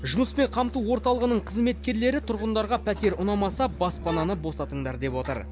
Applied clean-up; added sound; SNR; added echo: none; Musical instrument; 12 dB; none.